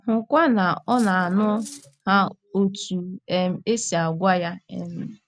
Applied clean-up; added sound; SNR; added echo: none; Cutlery, silverware; 18 dB; none.